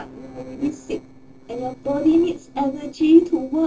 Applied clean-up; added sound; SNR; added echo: neural separator model SepFormer DNS4.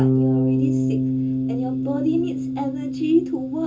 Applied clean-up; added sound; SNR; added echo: none; Bass guitar; -4 dB; reverberation time 0.2 s.